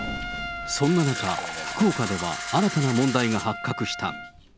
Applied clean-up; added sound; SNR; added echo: none; Trumpet + Fill (with liquid); 8 dB; none.